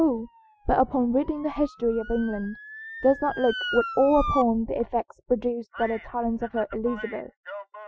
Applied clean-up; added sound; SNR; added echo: classical method Wiener filter.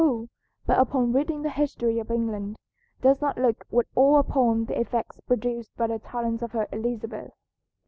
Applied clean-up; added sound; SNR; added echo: none; none; none; none.